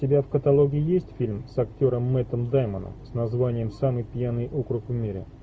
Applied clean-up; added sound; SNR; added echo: none; none; none; none.